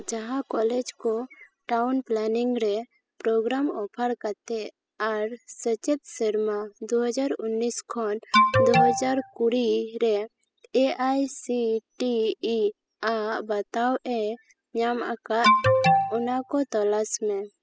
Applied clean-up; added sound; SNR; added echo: classical method spectral subtraction.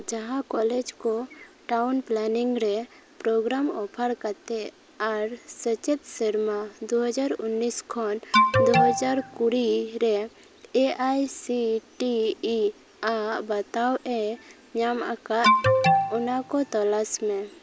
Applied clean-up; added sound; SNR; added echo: none; Alarm; -4 dB; none.